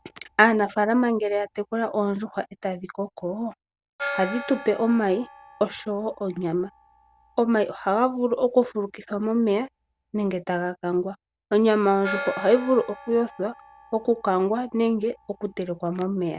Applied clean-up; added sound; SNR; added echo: none; Gong; 17 dB; none.